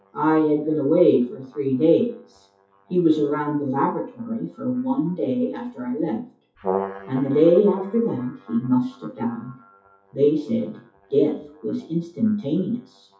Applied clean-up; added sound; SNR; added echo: classical method WPE with log-MMSE.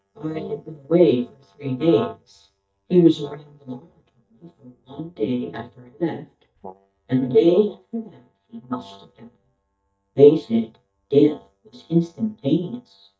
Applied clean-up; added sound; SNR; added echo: neural mask model DeepFilterNet 3.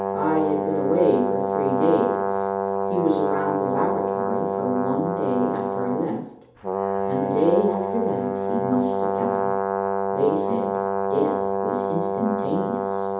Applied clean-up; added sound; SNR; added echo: none; Brass instrument; -1 dB; reverberation time 0.8 s.